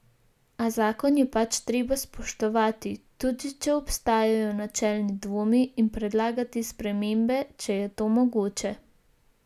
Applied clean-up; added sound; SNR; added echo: none; none; none; none.